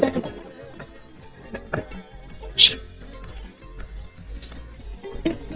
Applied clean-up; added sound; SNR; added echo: neural mask model DeepFilterNet 3.